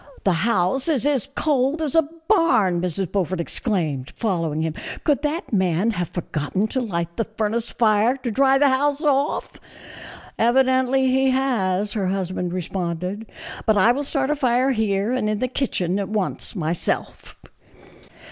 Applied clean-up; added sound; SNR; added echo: none; none; none; none.